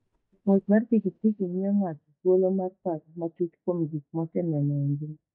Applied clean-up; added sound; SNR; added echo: neural mask model DeepFilterNet 3.